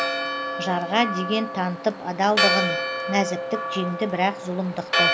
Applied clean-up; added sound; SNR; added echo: none; Church bell; 1 dB; none.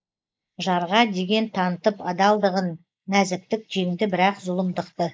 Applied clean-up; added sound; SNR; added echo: neural mask model Resemble Enhance denoiser.